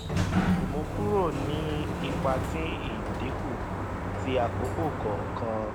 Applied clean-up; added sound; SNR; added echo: none; Sliding door; -3 dB; none.